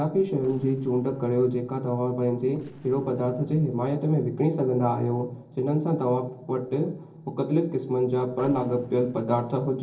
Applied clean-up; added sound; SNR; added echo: neural separator model SepFormer DNS4.